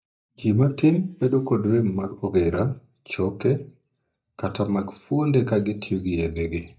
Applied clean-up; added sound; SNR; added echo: neural mask model DeepFilterNet 3.